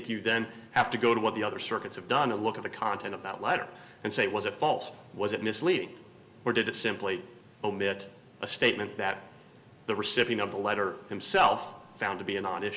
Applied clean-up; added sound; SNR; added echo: none; none; none; reverberation time 2.3 s.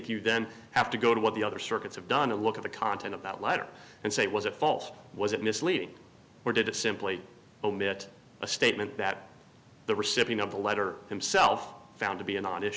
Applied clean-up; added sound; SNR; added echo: none; none; none; none.